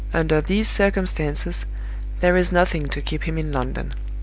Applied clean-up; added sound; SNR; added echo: none; none; none; none.